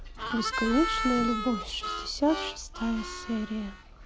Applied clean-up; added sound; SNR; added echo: none; Harmonica; 5 dB; none.